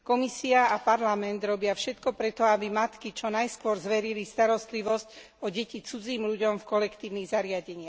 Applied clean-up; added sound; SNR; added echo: none; none; none; none.